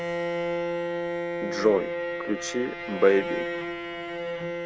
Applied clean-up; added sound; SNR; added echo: none; Bowed string instrument; 2 dB; none.